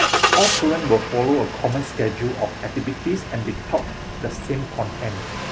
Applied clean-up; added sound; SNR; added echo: none; Engine starting; 2 dB; none.